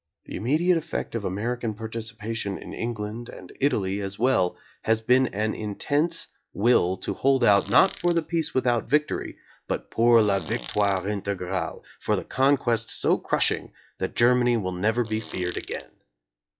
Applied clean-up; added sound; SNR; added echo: classical method log-MMSE.